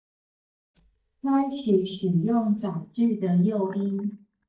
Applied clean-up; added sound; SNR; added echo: neural mask model DeepFilterNet 3.